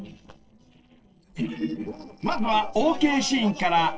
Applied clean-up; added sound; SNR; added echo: neural separator model SepFormer DNS4.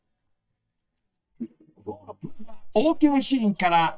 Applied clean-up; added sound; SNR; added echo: neural mask model DeepFilterNet 3.